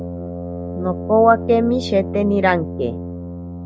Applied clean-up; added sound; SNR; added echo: none; Brass instrument; 8 dB; none.